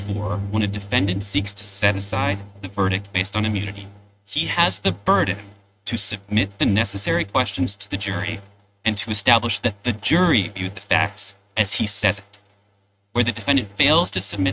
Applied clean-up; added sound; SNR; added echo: neural mask model RNNoise.